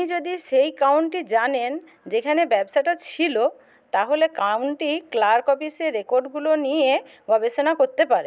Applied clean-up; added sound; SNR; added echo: none; none; none; none.